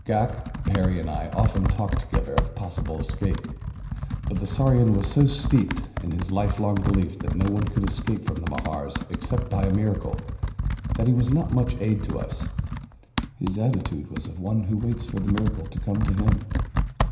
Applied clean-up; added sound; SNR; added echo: none; Computer keyboard; 2 dB; reverberation time 0.9 s.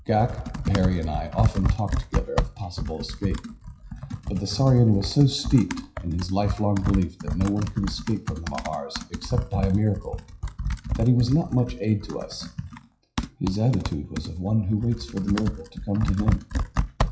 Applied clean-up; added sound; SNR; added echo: classical method WPE with log-MMSE.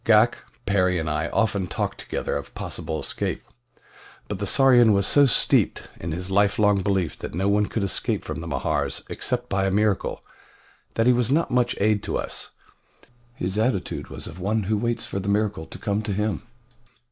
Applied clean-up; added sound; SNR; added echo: none; none; none; none.